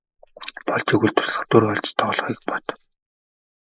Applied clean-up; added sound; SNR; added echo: neural mask model Resemble Enhance denoiser.